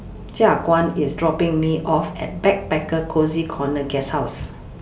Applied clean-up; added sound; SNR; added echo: none; none; none; none.